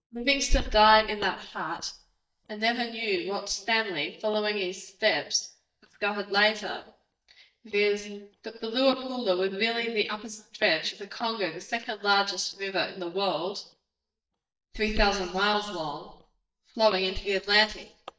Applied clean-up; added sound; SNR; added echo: neural mask model DeepFilterNet 3.